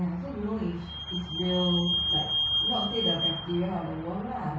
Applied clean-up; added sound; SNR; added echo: none; Squeak / Vehicle; 0 dB; reverberation time 0.6 s.